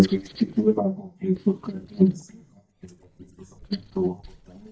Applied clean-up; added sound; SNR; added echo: neural mask model DeepFilterNet 3.